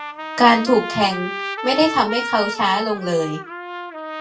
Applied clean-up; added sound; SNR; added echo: none; Trumpet; 8 dB; reverberation time 0.2 s.